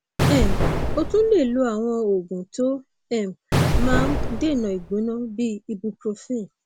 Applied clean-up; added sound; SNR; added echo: none; Explosion; 1 dB; none.